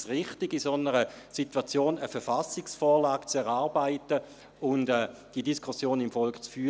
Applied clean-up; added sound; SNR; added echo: none; none; none; none.